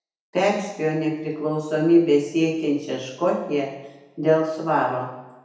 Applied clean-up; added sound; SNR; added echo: none; none; none; reverberation time 0.9 s.